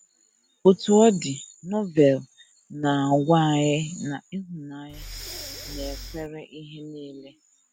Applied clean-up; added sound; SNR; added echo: none; Breathing; 12 dB; none.